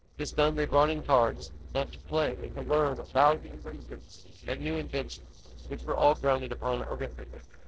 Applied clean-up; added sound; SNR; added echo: neural separator model SepFormer DNS4.